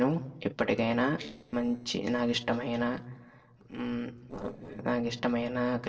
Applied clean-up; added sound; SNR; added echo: neural separator model SepFormer DNS4.